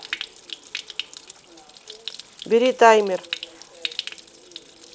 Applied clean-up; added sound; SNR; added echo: none; Stream; 13 dB; none.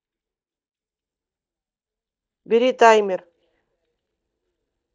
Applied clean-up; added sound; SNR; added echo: neural mask model DeepFilterNet 3.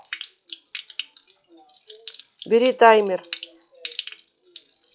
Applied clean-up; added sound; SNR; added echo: classical method log-MMSE.